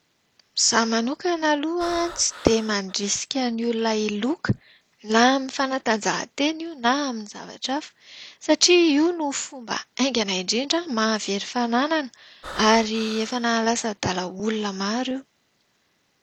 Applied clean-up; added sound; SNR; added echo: none; Breathing; 15 dB; none.